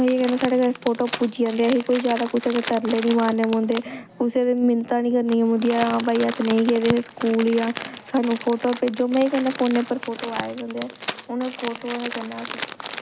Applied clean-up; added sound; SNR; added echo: none; Crumpling, crinkling; 12 dB; none.